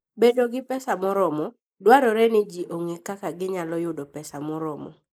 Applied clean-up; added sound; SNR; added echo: neural mask model Resemble Enhance denoiser.